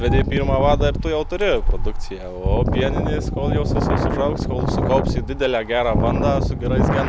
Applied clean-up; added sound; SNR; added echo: none; Bird + Wind; -3 dB; none.